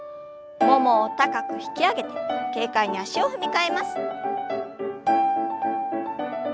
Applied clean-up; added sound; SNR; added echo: none; none; none; none.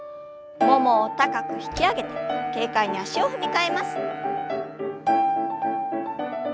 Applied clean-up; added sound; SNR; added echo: none; Slam + Wind instrument, woodwind instrument; 17 dB; none.